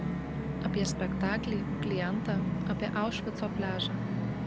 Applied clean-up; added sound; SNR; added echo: none; Musical instrument; -3 dB; none.